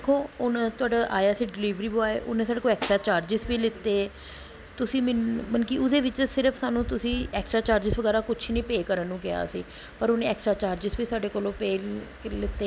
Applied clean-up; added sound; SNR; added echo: none; Snare drum; 14 dB; none.